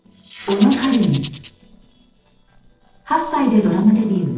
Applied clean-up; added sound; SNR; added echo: neural separator model SepFormer DNS4.